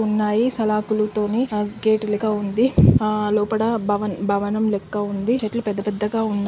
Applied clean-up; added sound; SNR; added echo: none; none; none; none.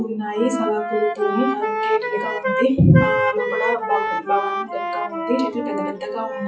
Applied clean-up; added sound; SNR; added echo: classical method WPE with log-MMSE.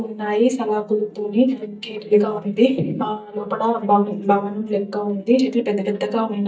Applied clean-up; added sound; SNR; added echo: neural mask model DeepFilterNet 3.